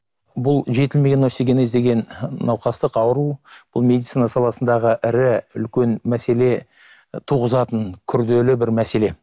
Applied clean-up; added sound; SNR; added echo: none; none; none; none.